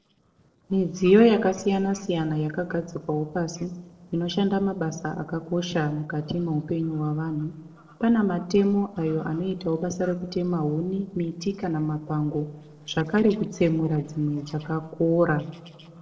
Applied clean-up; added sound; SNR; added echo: neural separator model SepFormer DNS4.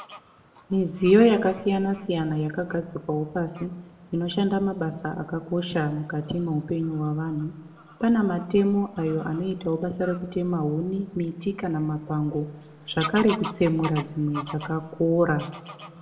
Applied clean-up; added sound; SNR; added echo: none; Bird vocalization, bird call, bird song / Fowl; 18 dB; reverberation time 1.0 s.